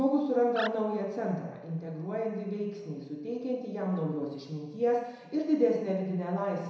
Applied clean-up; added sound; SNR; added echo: none; Animal; 12 dB; reverberation time 1.0 s.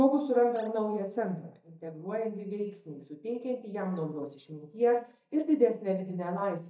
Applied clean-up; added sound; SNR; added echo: neural mask model DeepFilterNet 3.